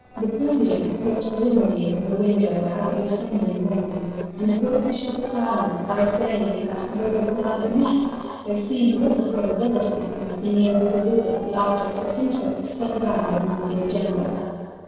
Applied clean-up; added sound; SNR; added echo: neural separator model SepFormer DNS4.